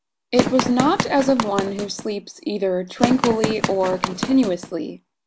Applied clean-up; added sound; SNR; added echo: none; Run; 3 dB; none.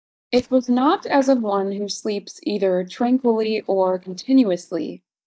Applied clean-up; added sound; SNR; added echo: neural mask model DeepFilterNet 3.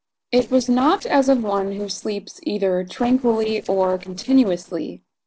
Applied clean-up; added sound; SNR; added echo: neural separator model SepFormer DNS4.